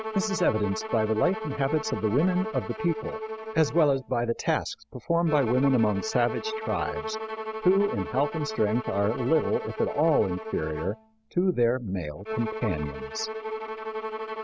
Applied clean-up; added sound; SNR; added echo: none; Bowed string instrument; 8 dB; none.